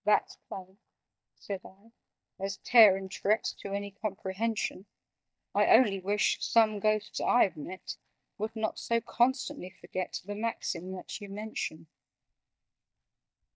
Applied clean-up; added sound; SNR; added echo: neural mask model DeepFilterNet 3.